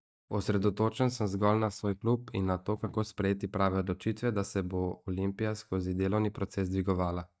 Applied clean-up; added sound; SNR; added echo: neural mask model DeepFilterNet 3.